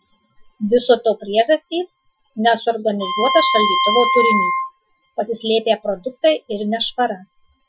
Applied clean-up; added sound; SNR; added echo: classical method Wiener filter.